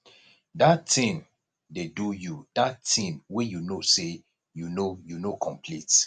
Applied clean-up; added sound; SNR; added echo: none; none; none; none.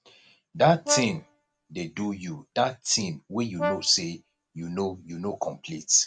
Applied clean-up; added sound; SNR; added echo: none; Brass instrument; 8 dB; none.